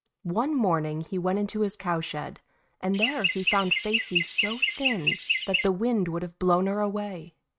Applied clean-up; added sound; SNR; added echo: neural mask model RNNoise.